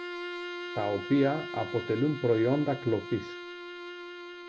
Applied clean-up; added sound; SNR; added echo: none; Bowed string instrument; 9 dB; none.